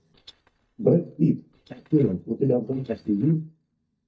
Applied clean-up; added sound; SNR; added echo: neural mask model DeepFilterNet 3.